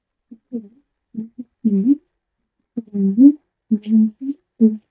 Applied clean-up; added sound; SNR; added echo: neural mask model DeepFilterNet 3.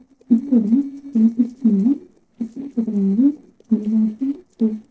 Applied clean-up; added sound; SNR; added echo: neural separator model SepFormer DNS4.